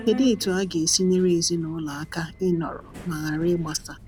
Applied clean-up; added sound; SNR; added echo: none; Subway, metro, underground; 15 dB; none.